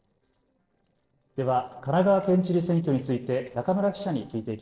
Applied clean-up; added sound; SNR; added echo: neural separator model SepFormer DNS4.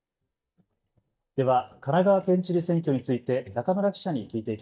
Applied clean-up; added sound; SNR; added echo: neural mask model DeepFilterNet 3.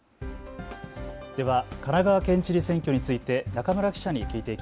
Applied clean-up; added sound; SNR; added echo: none; none; none; none.